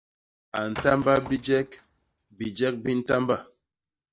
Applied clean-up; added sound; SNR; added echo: neural mask model DeepFilterNet 3.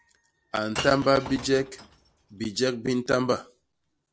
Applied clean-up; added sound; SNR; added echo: none; Shatter / Crushing; 14 dB; none.